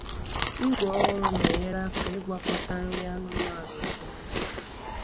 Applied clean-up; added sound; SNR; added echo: none; Chewing, mastication; -2 dB; none.